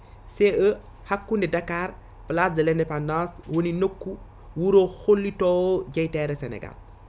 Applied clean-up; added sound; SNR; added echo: none; none; none; none.